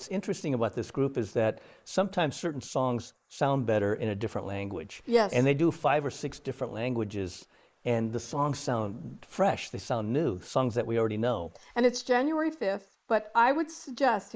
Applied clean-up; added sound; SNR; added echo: neural mask model Resemble Enhance denoiser.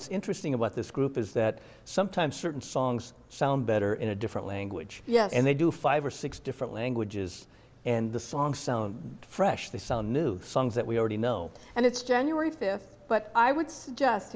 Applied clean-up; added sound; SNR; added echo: none; none; none; none.